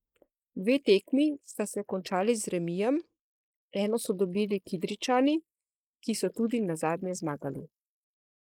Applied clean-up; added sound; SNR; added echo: neural mask model Resemble Enhance denoiser.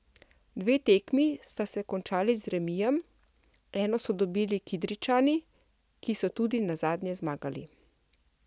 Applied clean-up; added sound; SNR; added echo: none; none; none; none.